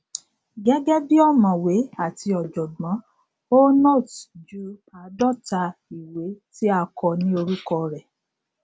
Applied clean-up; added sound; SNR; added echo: none; none; none; none.